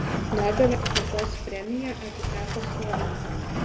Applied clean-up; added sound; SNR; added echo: none; Sliding door; -1 dB; reverberation time 1.2 s.